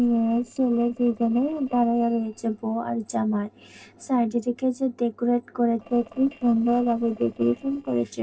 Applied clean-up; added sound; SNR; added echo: neural separator model SepFormer DNS4.